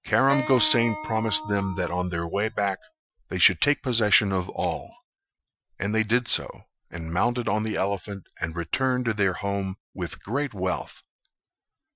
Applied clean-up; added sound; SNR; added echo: classical method Wiener filter.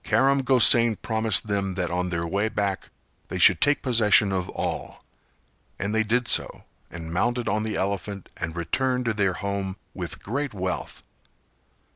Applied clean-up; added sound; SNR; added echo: none; none; none; none.